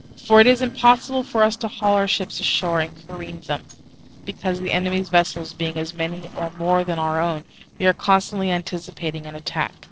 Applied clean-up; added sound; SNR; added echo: neural separator model SepFormer DNS4.